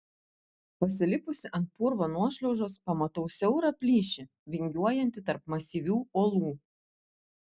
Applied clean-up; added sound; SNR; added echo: none; none; none; none.